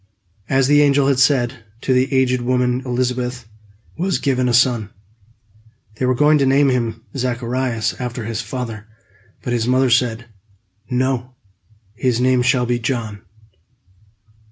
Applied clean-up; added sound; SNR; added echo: none; none; none; none.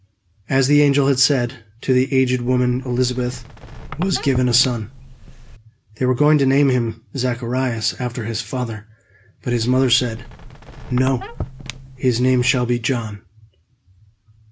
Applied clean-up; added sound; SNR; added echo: none; Squeak; 13 dB; none.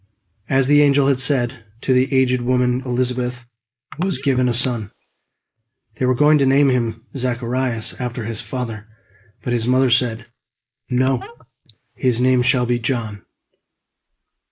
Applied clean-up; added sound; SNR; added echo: neural mask model Resemble Enhance denoiser.